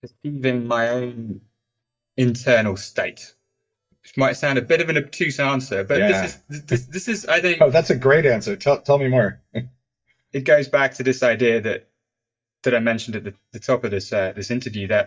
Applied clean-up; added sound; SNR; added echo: neural mask model DeepFilterNet 3.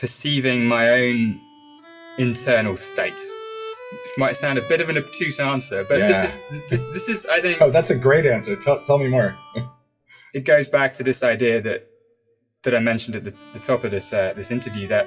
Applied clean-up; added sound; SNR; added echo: classical method WPE with log-MMSE.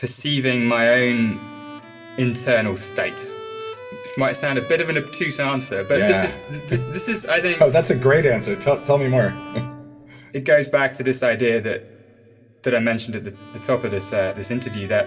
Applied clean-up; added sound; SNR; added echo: none; Bowed string instrument; 17 dB; reverberation time 1.9 s.